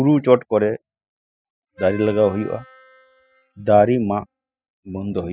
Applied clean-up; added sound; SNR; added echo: classical method spectral subtraction.